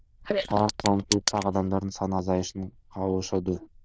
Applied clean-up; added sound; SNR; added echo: neural diffusion model UNIVERSE++.